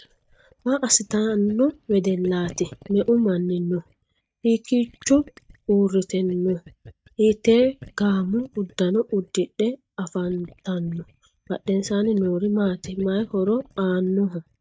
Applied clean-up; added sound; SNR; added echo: neural mask model DeepFilterNet 3.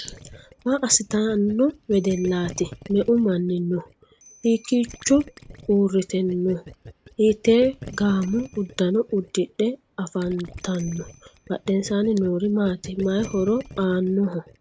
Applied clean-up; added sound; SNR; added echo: none; Gurgling + Bicycle bell; 19 dB; none.